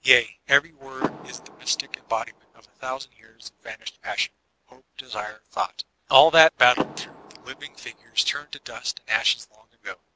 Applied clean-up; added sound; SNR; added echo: none; Car; 13 dB; none.